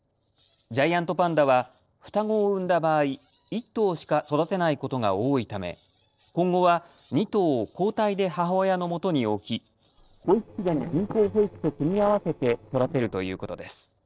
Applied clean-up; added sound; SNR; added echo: neural separator model SepFormer DNS4.